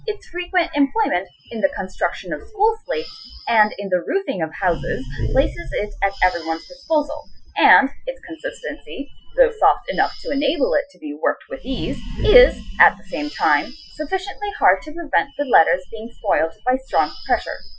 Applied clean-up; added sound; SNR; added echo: classical method Wiener filter.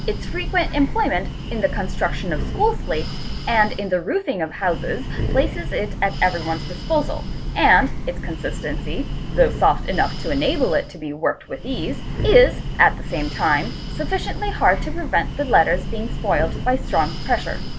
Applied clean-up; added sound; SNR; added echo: none; Breathing; 4 dB; none.